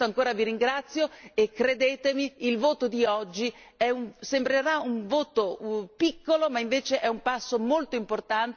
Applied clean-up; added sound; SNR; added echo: none; none; none; none.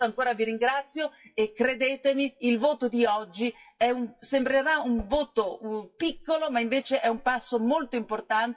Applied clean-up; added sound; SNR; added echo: classical method WPE with log-MMSE.